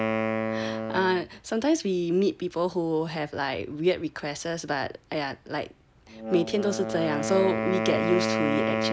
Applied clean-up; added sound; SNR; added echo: none; Wind instrument, woodwind instrument; 4 dB; none.